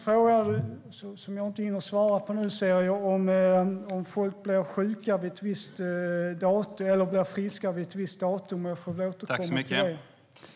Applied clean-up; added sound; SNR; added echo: none; none; none; none.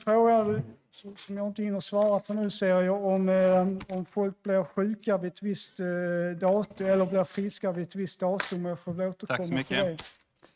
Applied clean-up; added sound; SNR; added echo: neural mask model RNNoise.